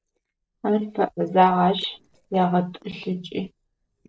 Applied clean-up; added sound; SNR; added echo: neural separator model SepFormer DNS4.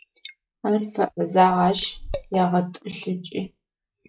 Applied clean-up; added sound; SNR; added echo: classical method log-MMSE.